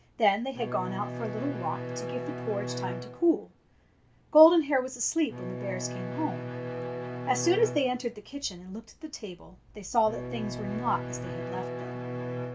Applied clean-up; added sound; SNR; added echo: none; Bowed string instrument; 7 dB; none.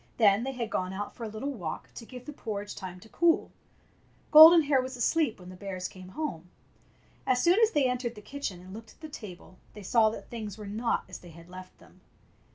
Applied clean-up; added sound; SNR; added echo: none; none; none; none.